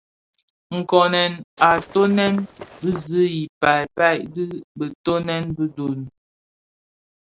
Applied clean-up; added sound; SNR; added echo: none; Walk, footsteps / Run; 14 dB; none.